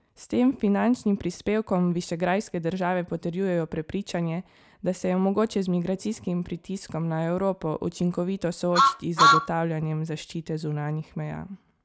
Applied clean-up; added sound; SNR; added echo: none; Truck; -4 dB; none.